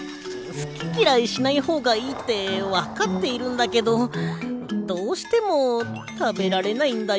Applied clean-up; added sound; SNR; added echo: none; Engine starting; 19 dB; none.